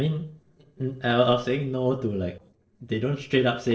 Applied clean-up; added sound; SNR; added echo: neural separator model SepFormer DNS4.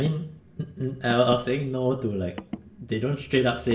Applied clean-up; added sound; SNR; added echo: none; Car; 16 dB; reverberation time 0.5 s.